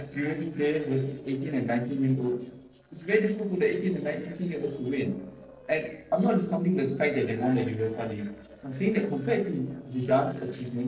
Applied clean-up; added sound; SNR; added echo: neural separator model SepFormer DNS4.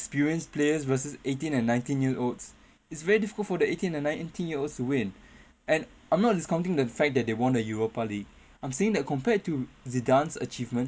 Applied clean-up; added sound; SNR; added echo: none; none; none; none.